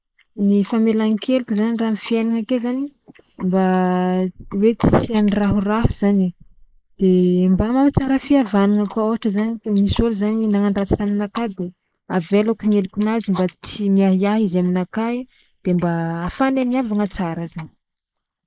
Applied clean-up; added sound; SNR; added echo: neural mask model Resemble Enhance denoiser.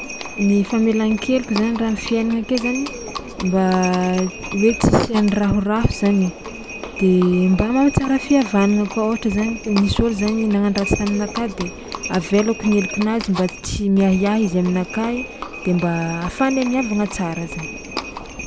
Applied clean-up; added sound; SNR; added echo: none; Livestock, farm animals, working animals; 12 dB; none.